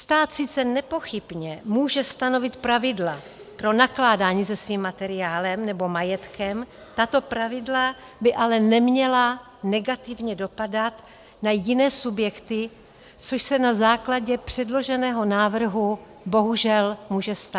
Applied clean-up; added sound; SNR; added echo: none; none; none; none.